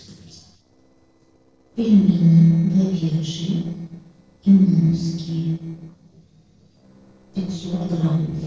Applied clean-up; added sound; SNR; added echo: neural separator model SepFormer DNS4.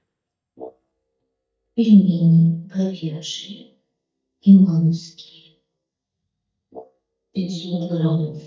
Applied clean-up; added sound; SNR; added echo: neural mask model DeepFilterNet 3.